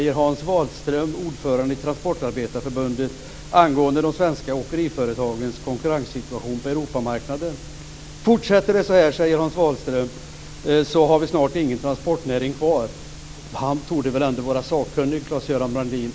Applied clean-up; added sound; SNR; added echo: none; none; none; none.